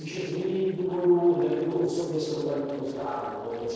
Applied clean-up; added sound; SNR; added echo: neural separator model SepFormer DNS4.